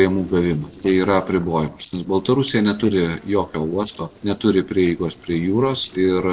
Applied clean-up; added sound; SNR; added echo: neural separator model SepFormer DNS4.